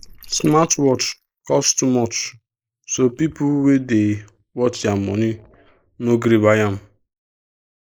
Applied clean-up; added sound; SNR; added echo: neural mask model Resemble Enhance denoiser.